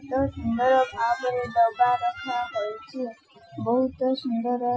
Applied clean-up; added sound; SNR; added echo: classical method Wiener filter.